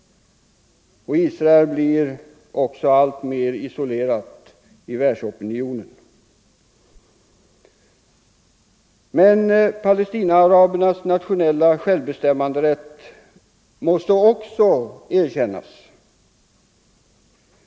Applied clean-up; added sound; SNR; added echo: none; none; none; none.